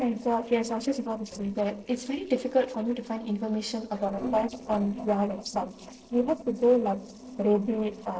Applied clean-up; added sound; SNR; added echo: neural separator model SepFormer DNS4.